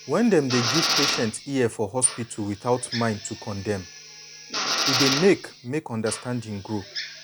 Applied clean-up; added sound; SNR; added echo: none; Drill; 4 dB; none.